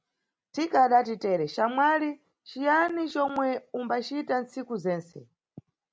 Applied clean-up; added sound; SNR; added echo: none; none; none; none.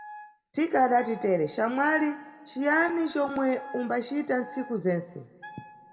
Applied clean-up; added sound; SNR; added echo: none; Wind instrument, woodwind instrument; 19 dB; reverberation time 1.3 s.